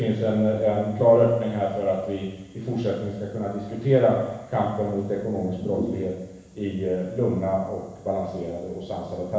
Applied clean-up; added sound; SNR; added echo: none; none; none; reverberation time 1.1 s.